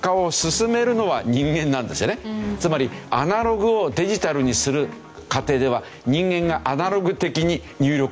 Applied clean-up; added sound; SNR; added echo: none; none; none; none.